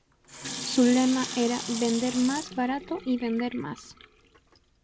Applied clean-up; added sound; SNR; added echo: none; Sink (filling or washing) / Water tap, faucet; 11 dB; none.